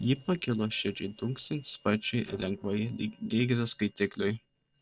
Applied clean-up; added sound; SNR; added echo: neural separator model SepFormer DNS4.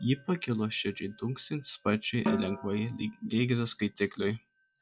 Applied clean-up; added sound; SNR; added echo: classical method log-MMSE.